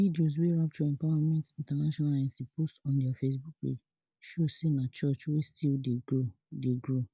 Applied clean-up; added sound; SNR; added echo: none; none; none; none.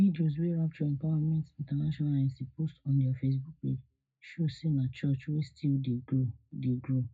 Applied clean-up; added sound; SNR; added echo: none; none; none; reverberation time 0.3 s.